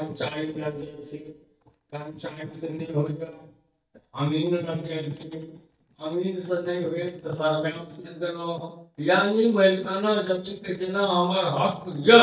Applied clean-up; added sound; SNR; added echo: neural mask model DeepFilterNet 3.